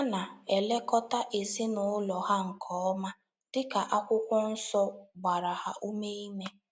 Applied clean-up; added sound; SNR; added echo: none; none; none; none.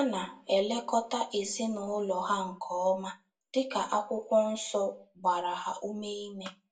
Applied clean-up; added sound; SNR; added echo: none; none; none; reverberation time 0.2 s.